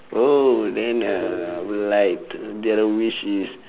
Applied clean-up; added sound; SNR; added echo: none; Telephone; 14 dB; none.